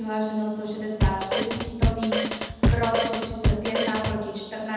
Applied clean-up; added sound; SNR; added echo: none; Drum kit; -3 dB; reverberation time 1.1 s.